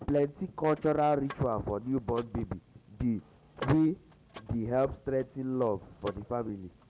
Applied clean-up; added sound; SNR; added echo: none; Mechanisms / Car; 18 dB; none.